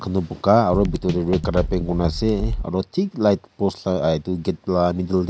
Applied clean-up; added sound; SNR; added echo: none; Drum kit; 5 dB; none.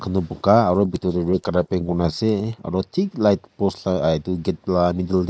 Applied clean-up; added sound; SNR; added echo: neural mask model Resemble Enhance denoiser.